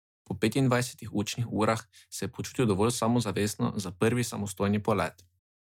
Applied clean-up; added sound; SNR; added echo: none; none; none; none.